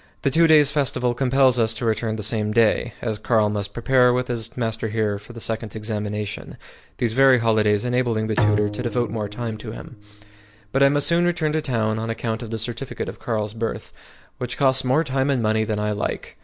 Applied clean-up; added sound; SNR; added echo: none; Bowed string instrument; 7 dB; none.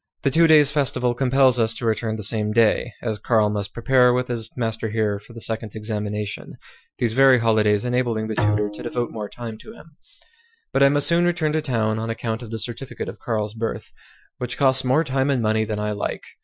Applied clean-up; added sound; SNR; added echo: classical method Wiener filter.